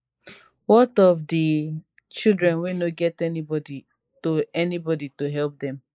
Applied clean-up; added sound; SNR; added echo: neural mask model Resemble Enhance denoiser.